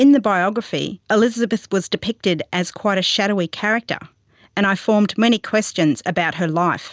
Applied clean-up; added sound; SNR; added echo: none; none; none; none.